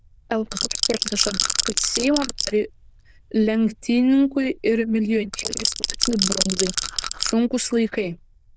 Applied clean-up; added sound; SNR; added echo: neural diffusion model UNIVERSE++.